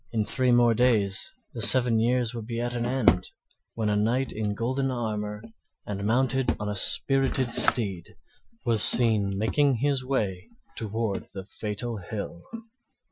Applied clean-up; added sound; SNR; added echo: classical method Wiener filter.